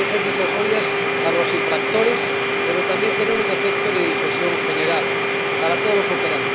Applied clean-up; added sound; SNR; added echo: none; Domestic sounds, home sounds; -4 dB; none.